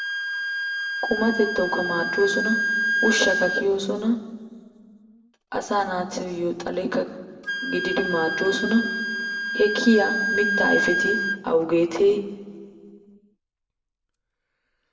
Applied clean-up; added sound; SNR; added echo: none; Wind instrument, woodwind instrument; 3 dB; reverberation time 1.3 s.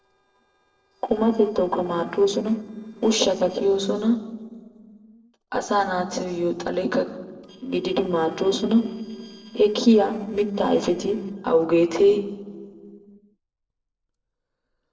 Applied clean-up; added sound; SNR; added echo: neural separator model SepFormer DNS4.